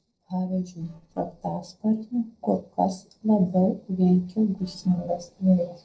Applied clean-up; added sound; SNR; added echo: neural separator model SepFormer DNS4.